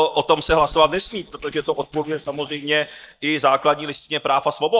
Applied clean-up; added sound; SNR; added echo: neural mask model DeepFilterNet 3.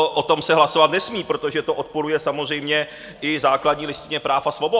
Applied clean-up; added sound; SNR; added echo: none; none; none; none.